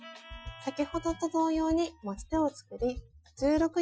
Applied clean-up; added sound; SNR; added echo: classical method Wiener filter.